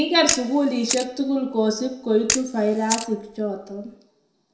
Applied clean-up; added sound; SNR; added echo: none; Camera; 7 dB; reverberation time 0.6 s.